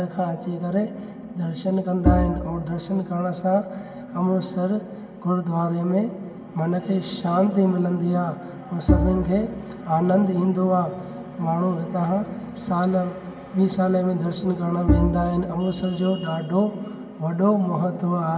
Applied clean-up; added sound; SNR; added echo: none; Bowed string instrument; 2 dB; reverberation time 1.8 s.